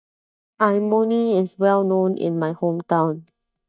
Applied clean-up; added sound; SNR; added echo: neural mask model DeepFilterNet 3.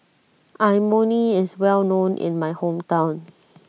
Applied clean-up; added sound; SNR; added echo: none; none; none; none.